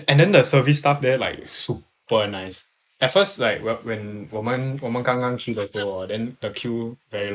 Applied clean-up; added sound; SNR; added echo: neural mask model Resemble Enhance denoiser.